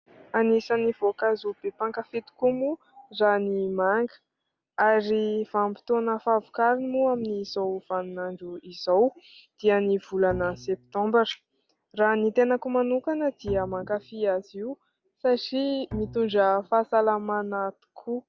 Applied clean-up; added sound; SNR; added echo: none; Bowed string instrument; 17 dB; none.